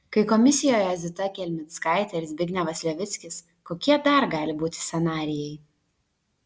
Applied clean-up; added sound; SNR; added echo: none; none; none; none.